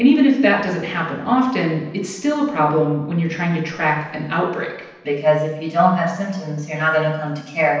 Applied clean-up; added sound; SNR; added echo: none; none; none; reverberation time 0.9 s.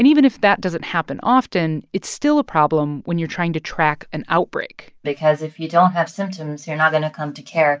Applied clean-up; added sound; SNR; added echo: none; none; none; none.